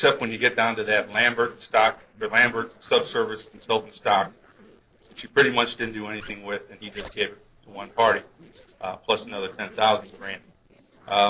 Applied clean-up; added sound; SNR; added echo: neural separator model SepFormer DNS4.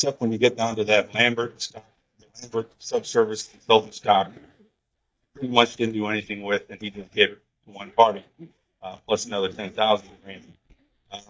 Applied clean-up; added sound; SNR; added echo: neural mask model DeepFilterNet 3.